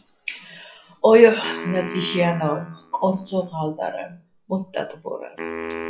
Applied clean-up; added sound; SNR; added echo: classical method log-MMSE.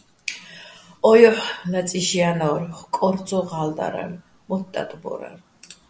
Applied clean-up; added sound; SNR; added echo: none; none; none; none.